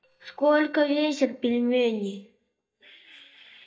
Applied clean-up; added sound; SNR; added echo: neural mask model DeepFilterNet 3.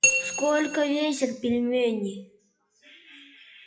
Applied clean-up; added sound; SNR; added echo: classical method WPE with log-MMSE.